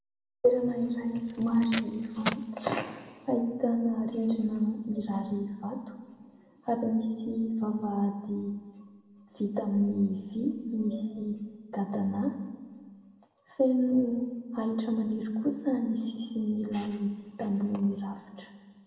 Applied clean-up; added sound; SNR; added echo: none; Packing tape, duct tape; 8 dB; reverberation time 1.4 s.